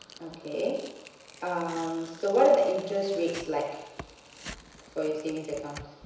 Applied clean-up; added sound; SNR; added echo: none; Tearing; 18 dB; reverberation time 1.0 s.